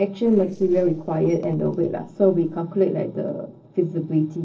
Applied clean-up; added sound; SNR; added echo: neural separator model SepFormer DNS4.